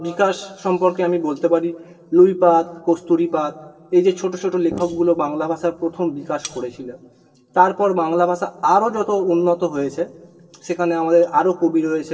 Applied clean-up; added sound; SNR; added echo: neural separator model SepFormer DNS4.